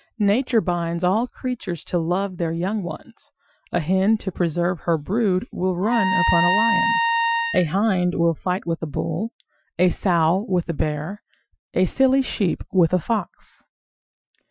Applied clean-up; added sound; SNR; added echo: classical method Wiener filter.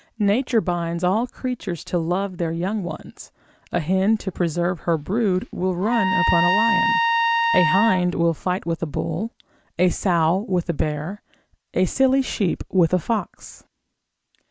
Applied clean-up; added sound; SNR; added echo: none; Trumpet; 0 dB; none.